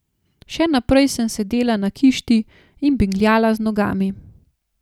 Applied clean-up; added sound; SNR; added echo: none; none; none; none.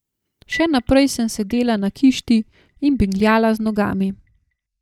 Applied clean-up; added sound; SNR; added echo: neural mask model DeepFilterNet 3.